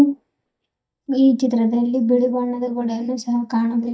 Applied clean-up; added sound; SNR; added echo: neural mask model DeepFilterNet 3.